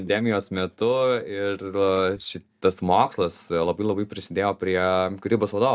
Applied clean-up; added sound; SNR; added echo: neural mask model DeepFilterNet 3.